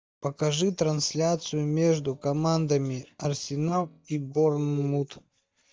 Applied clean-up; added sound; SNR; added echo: neural mask model DeepFilterNet 3.